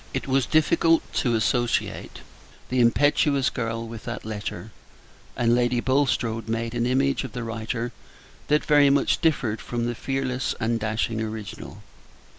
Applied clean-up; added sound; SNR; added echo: none; none; none; none.